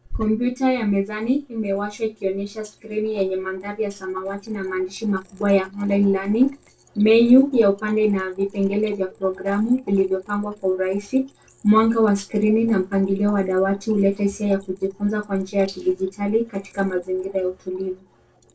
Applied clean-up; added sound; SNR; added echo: neural separator model SepFormer DNS4.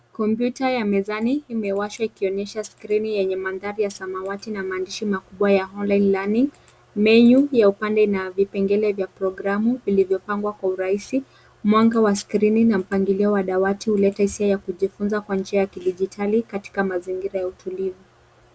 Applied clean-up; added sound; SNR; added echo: none; none; none; none.